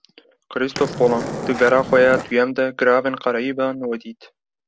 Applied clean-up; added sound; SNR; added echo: none; Skateboard; 8 dB; none.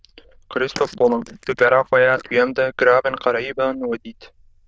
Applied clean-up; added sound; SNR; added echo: neural diffusion model UNIVERSE++.